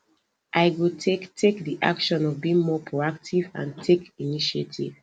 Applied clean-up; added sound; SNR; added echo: none; none; none; none.